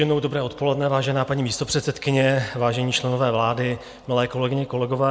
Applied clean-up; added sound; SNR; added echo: none; none; none; none.